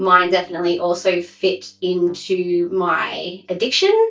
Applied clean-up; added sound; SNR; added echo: neural mask model DeepFilterNet 3.